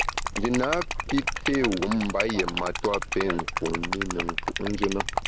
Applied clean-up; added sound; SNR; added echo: none; Liquid; 2 dB; none.